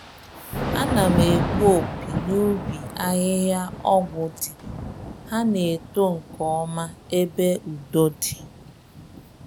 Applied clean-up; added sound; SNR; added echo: none; Thunder / Rain; 6 dB; none.